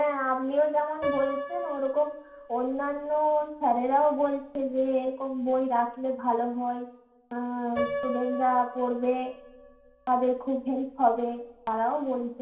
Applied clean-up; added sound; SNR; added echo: none; Piano; 12 dB; reverberation time 0.8 s.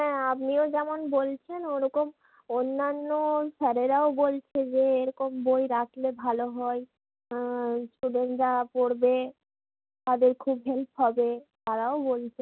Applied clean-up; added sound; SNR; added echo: none; none; none; none.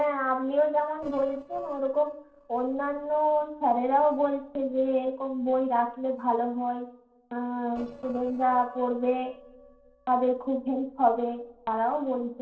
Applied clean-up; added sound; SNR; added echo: neural separator model SepFormer DNS4.